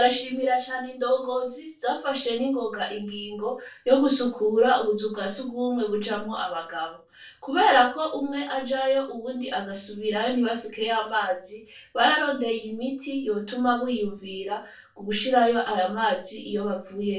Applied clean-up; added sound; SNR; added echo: none; none; none; reverberation time 0.3 s.